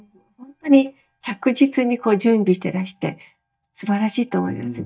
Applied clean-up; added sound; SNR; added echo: neural mask model DeepFilterNet 3.